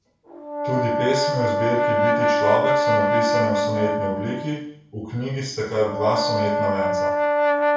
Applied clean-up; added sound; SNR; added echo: none; Brass instrument; -4 dB; reverberation time 0.6 s.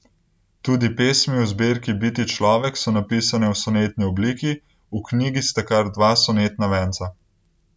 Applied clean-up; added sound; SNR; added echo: none; none; none; none.